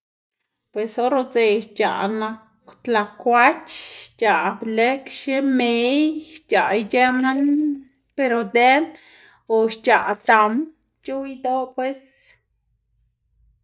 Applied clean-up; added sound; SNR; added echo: neural mask model DeepFilterNet 3.